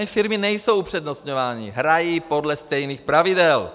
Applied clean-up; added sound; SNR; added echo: none; none; none; none.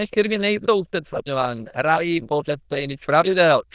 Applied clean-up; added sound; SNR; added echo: neural diffusion model UNIVERSE++.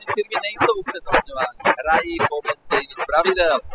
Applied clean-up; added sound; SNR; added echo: classical method spectral subtraction.